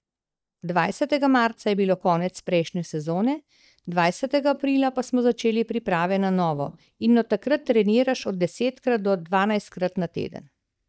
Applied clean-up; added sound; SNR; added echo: neural mask model DeepFilterNet 3.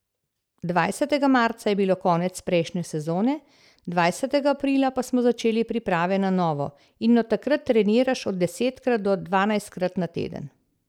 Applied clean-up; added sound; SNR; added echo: none; none; none; none.